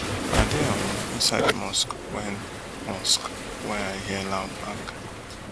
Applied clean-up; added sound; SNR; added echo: none; Waves, surf; 2 dB; none.